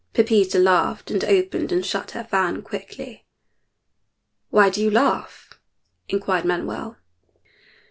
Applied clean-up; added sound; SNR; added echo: none; none; none; none.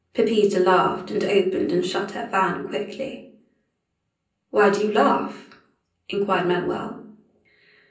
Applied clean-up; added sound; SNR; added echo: none; none; none; reverberation time 0.6 s.